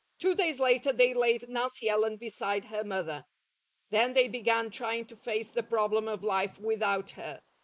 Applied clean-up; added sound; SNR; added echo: neural mask model Resemble Enhance denoiser.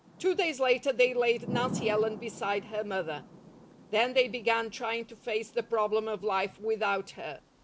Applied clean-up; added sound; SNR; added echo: none; Thunder / Rain; 14 dB; none.